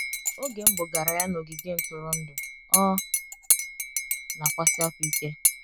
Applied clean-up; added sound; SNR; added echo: none; Cutlery, silverware / Dishes, pots, and pans / Chink, clink; -4 dB; none.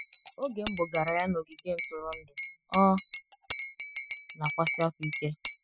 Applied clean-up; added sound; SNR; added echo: classical method spectral subtraction.